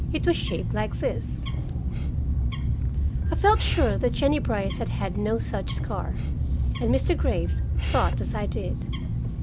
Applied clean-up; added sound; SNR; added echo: none; Bird; -3 dB; none.